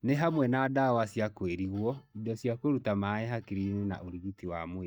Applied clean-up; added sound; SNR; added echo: neural mask model DeepFilterNet 3.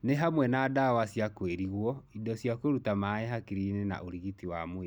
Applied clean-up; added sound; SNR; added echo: none; none; none; none.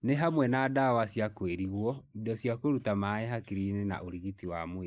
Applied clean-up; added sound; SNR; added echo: neural mask model Resemble Enhance denoiser.